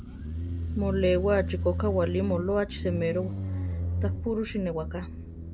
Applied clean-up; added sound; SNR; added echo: none; Motorcycle; 3 dB; none.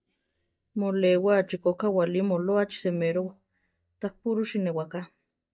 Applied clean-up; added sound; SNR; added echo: neural mask model DeepFilterNet 3.